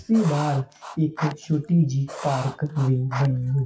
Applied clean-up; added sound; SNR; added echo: classical method WPE with log-MMSE.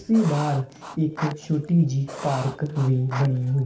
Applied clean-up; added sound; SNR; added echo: none; Writing; 14 dB; reverberation time 0.6 s.